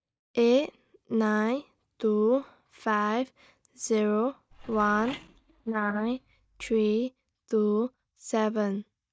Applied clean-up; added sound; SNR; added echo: neural mask model DeepFilterNet 3.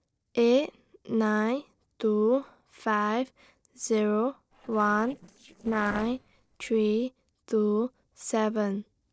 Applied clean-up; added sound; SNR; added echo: neural separator model SepFormer DNS4.